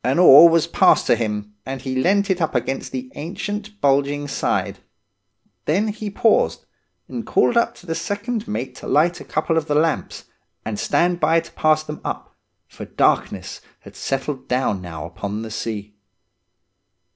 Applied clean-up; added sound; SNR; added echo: none; none; none; none.